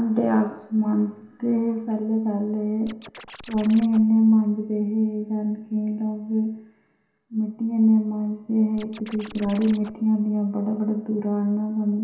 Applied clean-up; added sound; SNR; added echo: none; Scratching (performance technique); 19 dB; reverberation time 0.7 s.